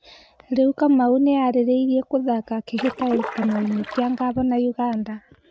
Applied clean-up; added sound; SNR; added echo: neural mask model RNNoise.